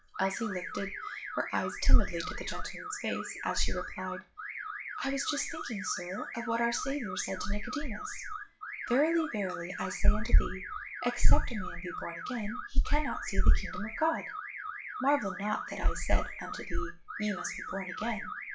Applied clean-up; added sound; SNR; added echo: classical method WPE with log-MMSE.